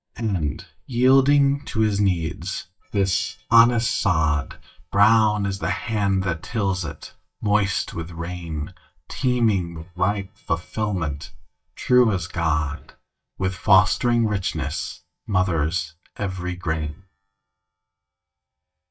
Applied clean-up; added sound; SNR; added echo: neural mask model DeepFilterNet 3.